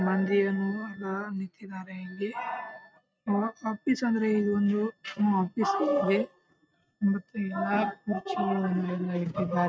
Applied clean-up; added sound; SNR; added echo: neural mask model RNNoise.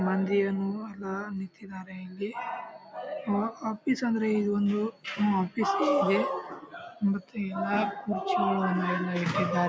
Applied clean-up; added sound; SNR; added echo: none; none; none; none.